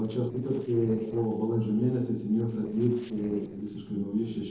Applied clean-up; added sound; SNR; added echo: neural separator model SepFormer DNS4.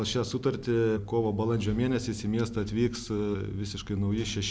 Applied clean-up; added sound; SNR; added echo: none; none; none; none.